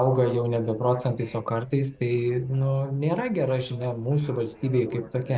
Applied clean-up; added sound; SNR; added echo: neural separator model SepFormer DNS4.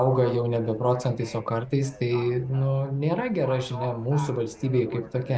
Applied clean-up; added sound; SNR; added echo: none; Livestock, farm animals, working animals; 17 dB; none.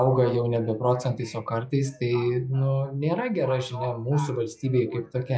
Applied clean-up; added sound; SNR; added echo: classical method log-MMSE.